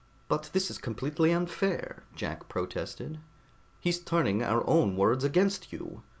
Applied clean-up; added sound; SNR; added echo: none; none; none; none.